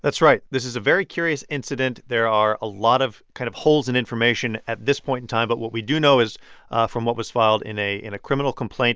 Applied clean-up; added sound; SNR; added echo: none; none; none; none.